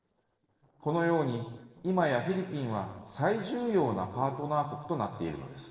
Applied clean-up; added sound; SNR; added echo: neural separator model SepFormer DNS4.